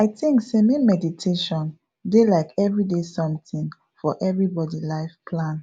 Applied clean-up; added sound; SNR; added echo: none; none; none; none.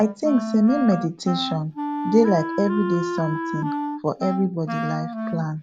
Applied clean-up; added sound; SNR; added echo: none; Wind instrument, woodwind instrument; 6 dB; none.